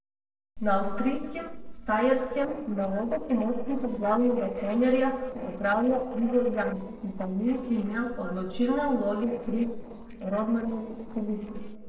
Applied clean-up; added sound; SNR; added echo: neural separator model SepFormer DNS4.